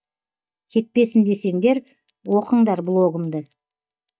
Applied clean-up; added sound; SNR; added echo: neural mask model DeepFilterNet 3.